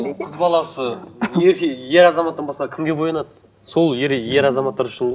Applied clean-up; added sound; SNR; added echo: none; none; none; none.